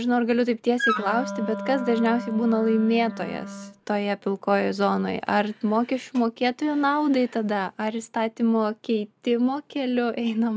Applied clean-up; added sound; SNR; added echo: none; Wind instrument, woodwind instrument; 8 dB; none.